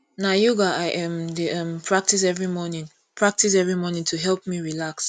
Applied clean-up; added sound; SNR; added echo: none; none; none; none.